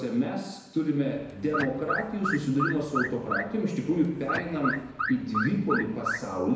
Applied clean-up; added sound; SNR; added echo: none; Alarm / Car; 4 dB; reverberation time 0.9 s.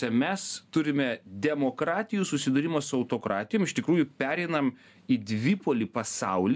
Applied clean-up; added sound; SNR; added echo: none; none; none; none.